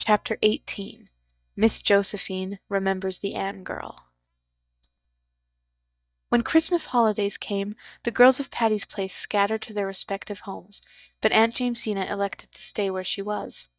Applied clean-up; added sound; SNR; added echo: neural mask model DeepFilterNet 3.